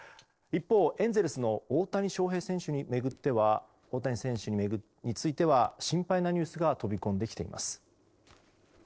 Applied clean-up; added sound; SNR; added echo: neural separator model SepFormer DNS4.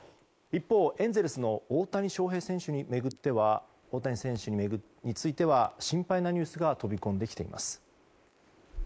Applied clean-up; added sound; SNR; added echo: neural mask model Resemble Enhance denoiser.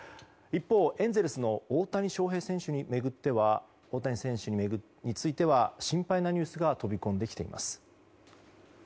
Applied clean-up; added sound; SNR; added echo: none; none; none; none.